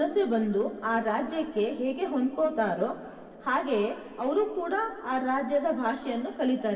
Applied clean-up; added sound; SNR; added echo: none; none; none; reverberation time 2.3 s.